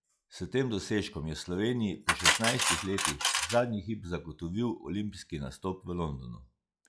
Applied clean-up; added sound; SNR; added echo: classical method log-MMSE.